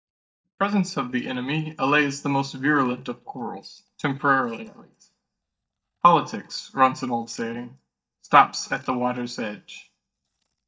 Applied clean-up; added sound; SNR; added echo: neural mask model DeepFilterNet 3.